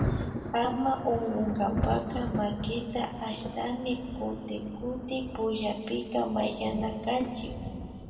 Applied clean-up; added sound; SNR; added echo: none; Thunder; 5 dB; reverberation time 2.0 s.